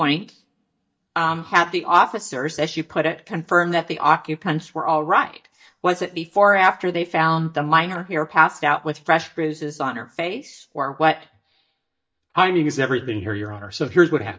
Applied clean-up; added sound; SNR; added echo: neural mask model DeepFilterNet 3.